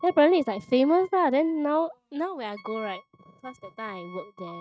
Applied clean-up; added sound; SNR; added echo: neural mask model RNNoise.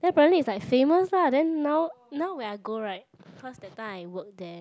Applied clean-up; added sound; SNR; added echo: none; none; none; none.